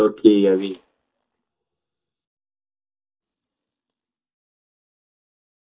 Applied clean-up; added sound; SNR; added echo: neural mask model DeepFilterNet 3.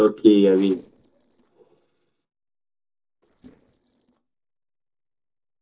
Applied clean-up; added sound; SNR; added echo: neural separator model SepFormer DNS4.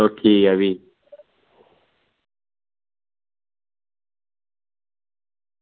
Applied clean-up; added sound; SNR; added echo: none; none; none; none.